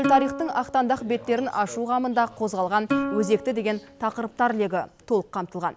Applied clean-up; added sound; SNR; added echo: none; Plucked string instrument; 9 dB; none.